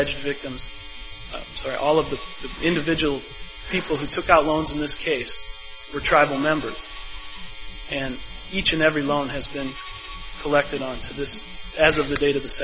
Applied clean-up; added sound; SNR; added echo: none; Screech; 17 dB; none.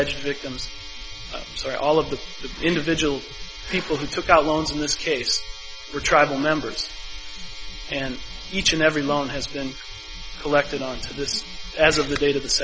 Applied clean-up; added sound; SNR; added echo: none; none; none; none.